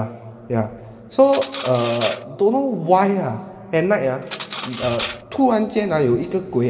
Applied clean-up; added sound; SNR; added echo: none; Cutlery, silverware; 14 dB; reverberation time 2.5 s.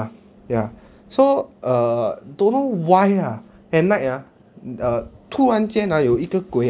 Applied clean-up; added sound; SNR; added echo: none; none; none; none.